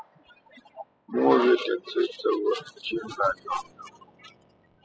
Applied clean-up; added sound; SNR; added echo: classical method spectral subtraction.